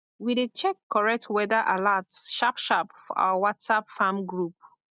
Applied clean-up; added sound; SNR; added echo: none; none; none; none.